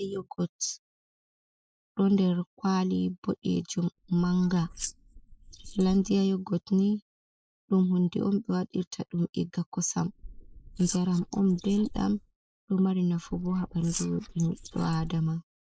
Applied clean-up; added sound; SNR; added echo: neural mask model Resemble Enhance denoiser.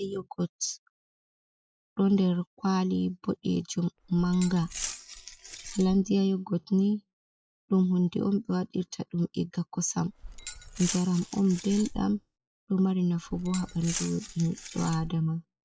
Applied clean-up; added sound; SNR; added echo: classical method log-MMSE.